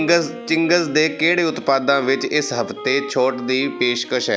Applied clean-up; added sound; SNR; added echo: none; Wind instrument, woodwind instrument; 16 dB; none.